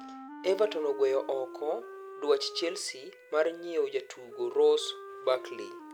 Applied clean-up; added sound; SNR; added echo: none; Wind instrument, woodwind instrument; 15 dB; none.